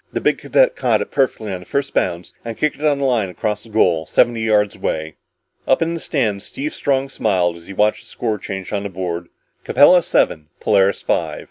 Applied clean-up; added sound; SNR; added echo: none; none; none; none.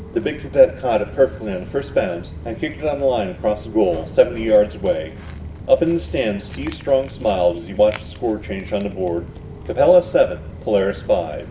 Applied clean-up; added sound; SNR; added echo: none; Walk, footsteps; 14 dB; reverberation time 1.6 s.